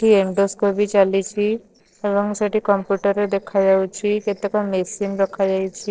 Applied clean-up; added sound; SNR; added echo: neural separator model SepFormer DNS4.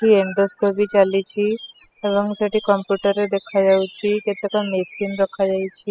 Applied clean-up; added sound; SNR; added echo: classical method spectral subtraction.